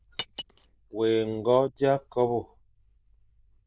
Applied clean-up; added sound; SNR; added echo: neural diffusion model UNIVERSE++.